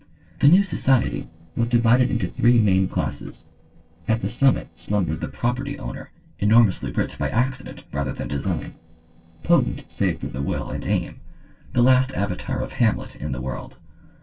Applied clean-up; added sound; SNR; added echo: neural separator model SepFormer DNS4.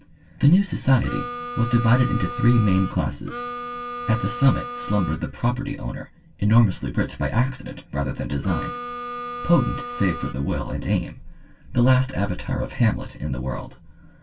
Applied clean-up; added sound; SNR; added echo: none; Harmonica; 9 dB; reverberation time 0.1 s.